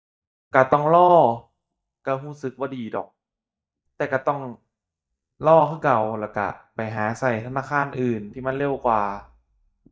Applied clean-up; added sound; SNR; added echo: neural mask model DeepFilterNet 3.